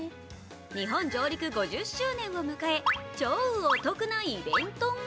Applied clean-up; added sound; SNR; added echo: none; none; none; none.